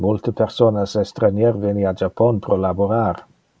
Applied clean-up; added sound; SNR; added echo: none; none; none; none.